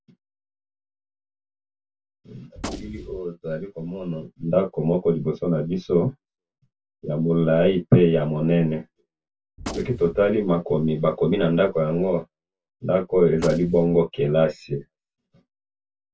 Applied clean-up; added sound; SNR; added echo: none; Gunshot, gunfire; 11 dB; reverberation time 0.1 s.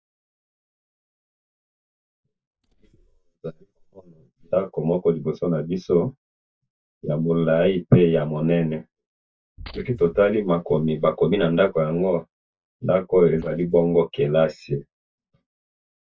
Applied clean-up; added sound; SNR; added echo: neural mask model DeepFilterNet 3.